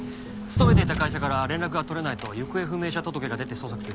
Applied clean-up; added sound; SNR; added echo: none; none; none; none.